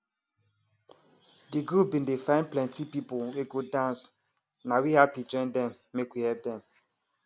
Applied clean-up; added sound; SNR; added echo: none; none; none; none.